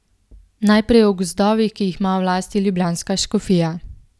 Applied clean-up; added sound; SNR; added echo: none; none; none; none.